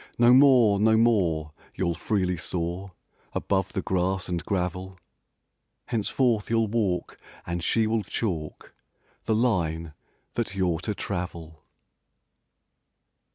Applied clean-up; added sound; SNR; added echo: none; none; none; none.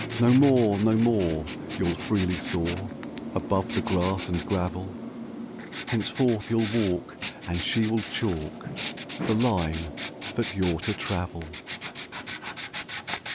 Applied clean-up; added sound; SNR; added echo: none; Writing; 6 dB; none.